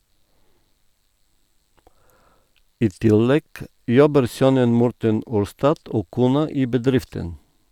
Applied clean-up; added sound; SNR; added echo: none; none; none; none.